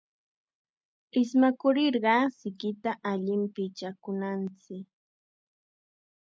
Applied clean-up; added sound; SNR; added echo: none; none; none; none.